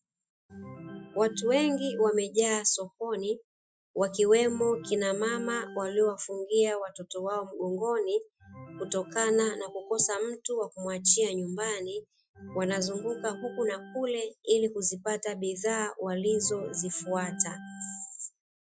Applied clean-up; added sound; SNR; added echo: classical method Wiener filter.